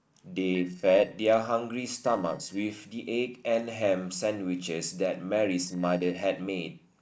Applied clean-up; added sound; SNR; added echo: neural separator model SepFormer DNS4.